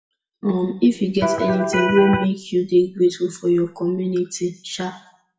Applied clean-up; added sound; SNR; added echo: classical method WPE with log-MMSE.